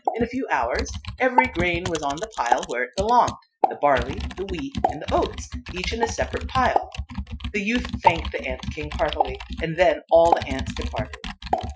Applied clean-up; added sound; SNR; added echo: classical method Wiener filter.